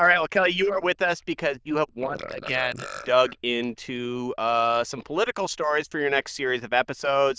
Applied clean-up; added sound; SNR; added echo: neural diffusion model UNIVERSE++.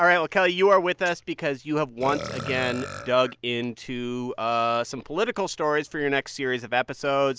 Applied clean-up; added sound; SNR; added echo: none; Burping, eructation; 13 dB; none.